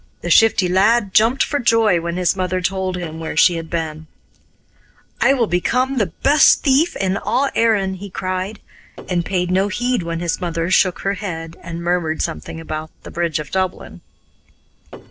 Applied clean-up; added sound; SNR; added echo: neural separator model SepFormer DNS4.